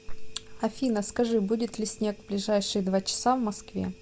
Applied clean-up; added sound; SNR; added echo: none; none; none; none.